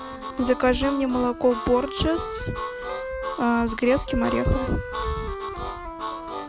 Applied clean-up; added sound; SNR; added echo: none; Wind instrument, woodwind instrument + Harmonica; 7 dB; none.